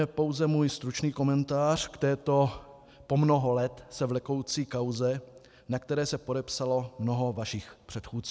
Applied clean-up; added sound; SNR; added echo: none; none; none; none.